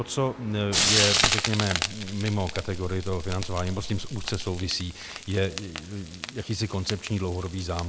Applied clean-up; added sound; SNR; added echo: none; Frying (food); 1 dB; none.